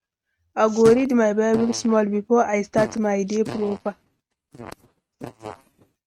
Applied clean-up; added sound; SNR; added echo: neural mask model RNNoise.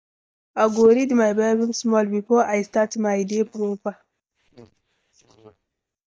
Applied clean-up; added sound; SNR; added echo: neural mask model DeepFilterNet 3.